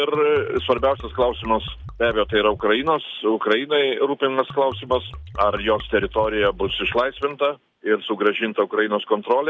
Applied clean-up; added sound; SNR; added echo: none; Liquid; 16 dB; none.